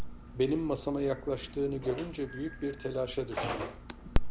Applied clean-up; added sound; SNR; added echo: none; Telephone; 1 dB; none.